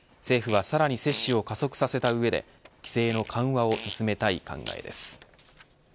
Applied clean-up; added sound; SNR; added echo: none; Fart; 16 dB; none.